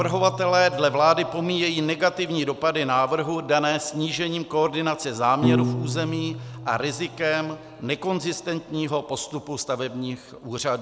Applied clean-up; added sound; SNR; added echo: none; Piano; 9 dB; none.